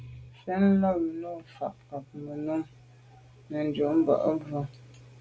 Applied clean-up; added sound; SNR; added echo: none; none; none; none.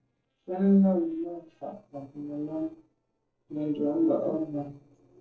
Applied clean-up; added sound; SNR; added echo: neural separator model SepFormer DNS4.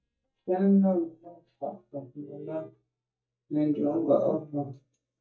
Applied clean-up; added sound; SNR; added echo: neural mask model DeepFilterNet 3.